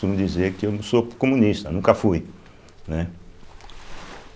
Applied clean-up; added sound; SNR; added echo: none; Waves, surf; 19 dB; none.